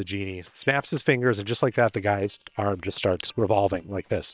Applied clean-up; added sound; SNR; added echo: neural separator model SepFormer WHAM!.